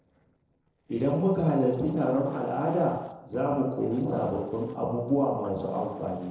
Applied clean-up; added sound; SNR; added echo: neural separator model SepFormer DNS4.